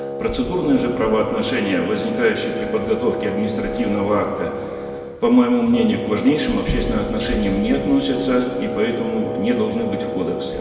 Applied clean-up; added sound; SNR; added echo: none; Wind instrument, woodwind instrument; 7 dB; reverberation time 2.7 s.